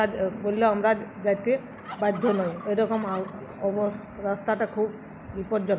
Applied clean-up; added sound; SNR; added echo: none; Fowl; 15 dB; none.